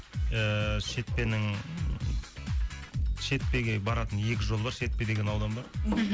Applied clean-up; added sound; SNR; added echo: none; Door; 20 dB; none.